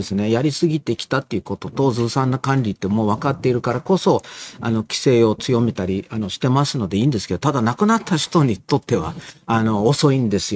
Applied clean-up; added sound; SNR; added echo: neural mask model RNNoise.